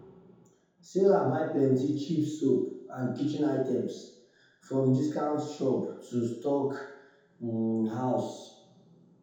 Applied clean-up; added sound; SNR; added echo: none; none; none; reverberation time 0.8 s.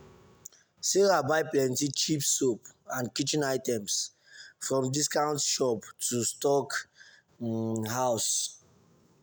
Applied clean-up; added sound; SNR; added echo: none; none; none; none.